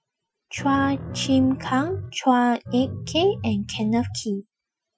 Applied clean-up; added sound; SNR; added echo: classical method Wiener filter.